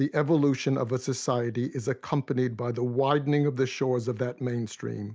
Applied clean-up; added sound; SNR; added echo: none; none; none; none.